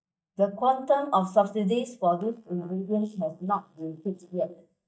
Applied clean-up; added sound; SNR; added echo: neural mask model DeepFilterNet 3.